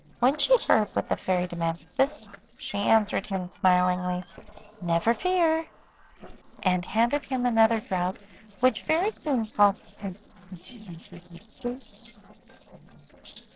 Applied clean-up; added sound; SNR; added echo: neural separator model SepFormer DNS4.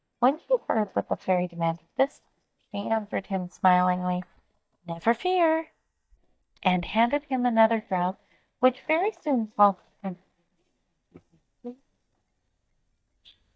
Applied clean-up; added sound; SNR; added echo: neural mask model DeepFilterNet 3.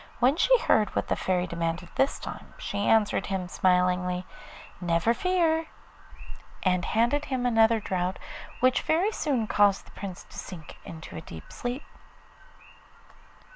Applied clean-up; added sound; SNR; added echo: none; none; none; none.